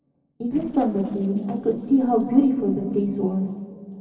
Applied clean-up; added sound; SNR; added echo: neural separator model SepFormer DNS4.